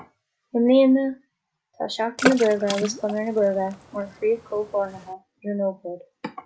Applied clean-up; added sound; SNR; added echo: none; Water / Splash, splatter; 8 dB; none.